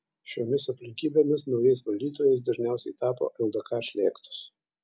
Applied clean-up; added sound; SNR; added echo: none; none; none; none.